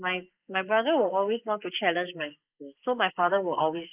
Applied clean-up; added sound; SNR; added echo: neural mask model Resemble Enhance denoiser.